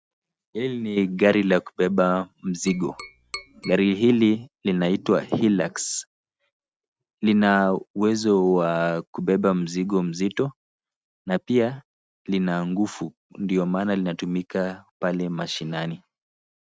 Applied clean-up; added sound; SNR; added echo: neural mask model RNNoise.